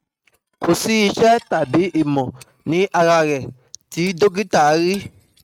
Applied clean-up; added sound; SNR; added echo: neural mask model RNNoise.